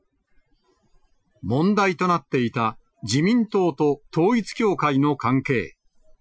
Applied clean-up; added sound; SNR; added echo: classical method Wiener filter.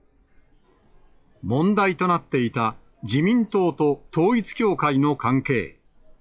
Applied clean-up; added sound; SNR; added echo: classical method log-MMSE.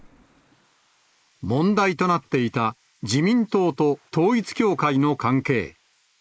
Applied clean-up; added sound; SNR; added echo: neural mask model Resemble Enhance denoiser.